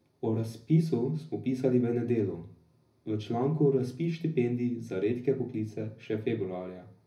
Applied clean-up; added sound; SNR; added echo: none; none; none; reverberation time 0.4 s.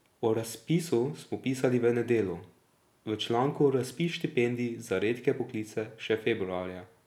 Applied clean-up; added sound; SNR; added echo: none; none; none; none.